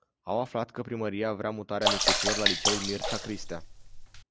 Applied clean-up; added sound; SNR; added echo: none; Sink (filling or washing) / Water / Splash, splatter; -4 dB; none.